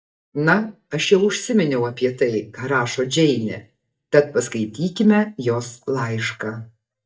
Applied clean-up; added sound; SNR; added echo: neural mask model DeepFilterNet 3.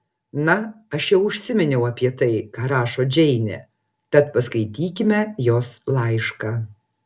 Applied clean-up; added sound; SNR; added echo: none; none; none; none.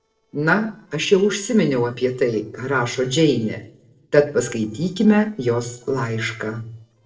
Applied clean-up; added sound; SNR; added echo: neural separator model SepFormer DNS4.